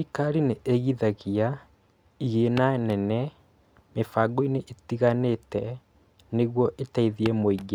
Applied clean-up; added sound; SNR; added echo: none; Walk, footsteps; 15 dB; none.